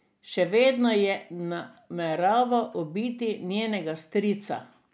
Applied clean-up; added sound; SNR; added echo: none; none; none; none.